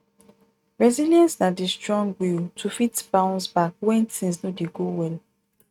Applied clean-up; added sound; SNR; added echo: neural mask model RNNoise.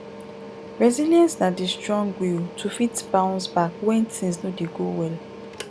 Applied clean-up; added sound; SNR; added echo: none; Mechanical fan; 15 dB; none.